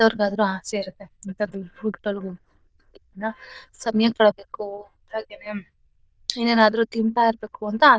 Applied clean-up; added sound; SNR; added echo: neural diffusion model UNIVERSE++.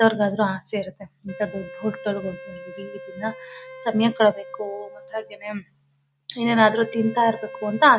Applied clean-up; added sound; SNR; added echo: none; Wind instrument, woodwind instrument; 17 dB; none.